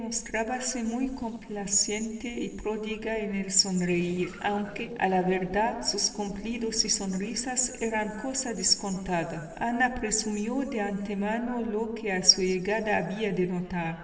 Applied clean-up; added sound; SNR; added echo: neural separator model SepFormer DNS4.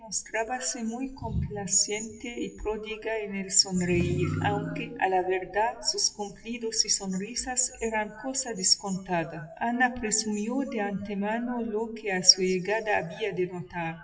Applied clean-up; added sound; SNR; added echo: classical method WPE with log-MMSE.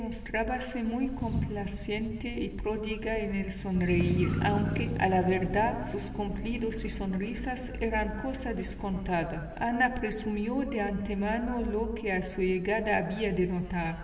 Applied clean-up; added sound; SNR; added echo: none; Motor vehicle (road); 10 dB; reverberation time 1.9 s.